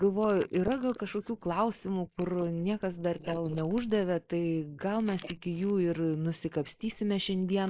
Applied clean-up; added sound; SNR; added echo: neural mask model Resemble Enhance denoiser.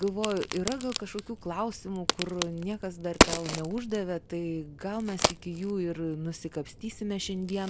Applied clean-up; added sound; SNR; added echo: none; Crack; 0 dB; none.